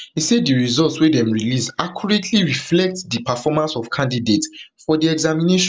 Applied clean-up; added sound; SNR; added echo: none; none; none; none.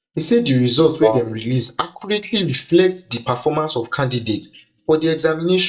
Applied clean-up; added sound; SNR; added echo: neural mask model DeepFilterNet 3.